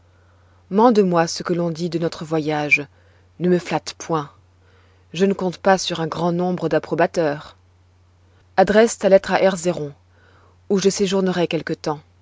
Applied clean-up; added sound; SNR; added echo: none; none; none; none.